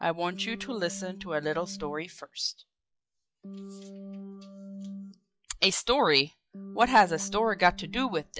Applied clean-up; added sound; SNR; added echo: classical method log-MMSE.